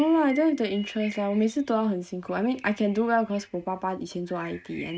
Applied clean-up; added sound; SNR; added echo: neural mask model RNNoise.